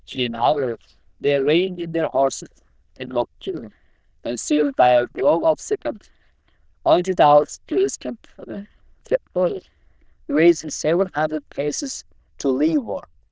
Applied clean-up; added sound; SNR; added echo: neural diffusion model UNIVERSE++.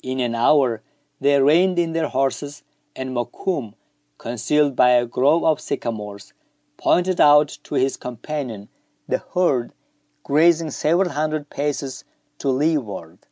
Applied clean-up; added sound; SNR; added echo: none; none; none; none.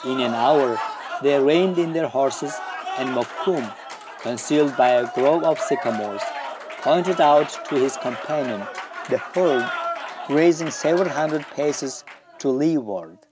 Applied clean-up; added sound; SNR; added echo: none; Applause / Cheering; 10 dB; none.